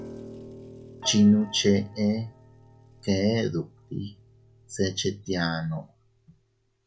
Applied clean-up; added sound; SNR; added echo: none; Piano; 20 dB; none.